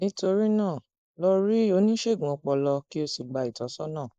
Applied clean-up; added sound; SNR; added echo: neural mask model Resemble Enhance denoiser.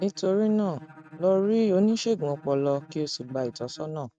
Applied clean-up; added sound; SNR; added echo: neural mask model RNNoise.